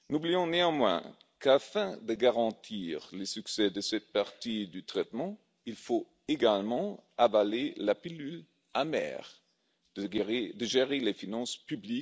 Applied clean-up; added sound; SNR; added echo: none; none; none; none.